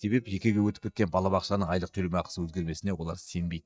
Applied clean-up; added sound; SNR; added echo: neural mask model DeepFilterNet 3.